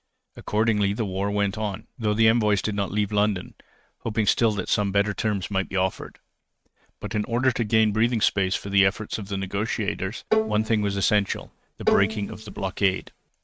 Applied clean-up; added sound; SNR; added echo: neural mask model RNNoise.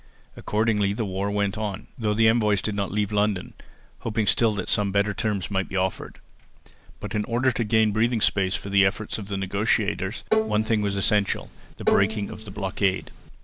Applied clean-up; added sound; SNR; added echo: none; Bowed string instrument; 4 dB; none.